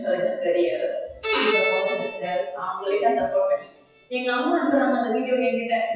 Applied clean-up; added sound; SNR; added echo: classical method WPE with log-MMSE.